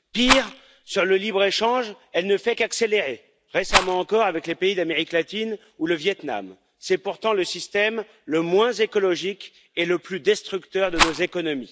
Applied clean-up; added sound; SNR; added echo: none; Rattle; 1 dB; none.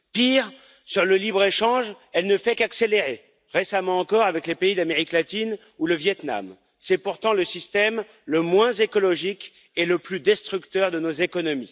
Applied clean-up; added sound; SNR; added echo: none; none; none; none.